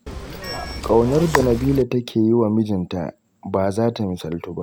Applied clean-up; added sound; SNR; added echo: none; Zipper (clothing) / Telephone; 9 dB; none.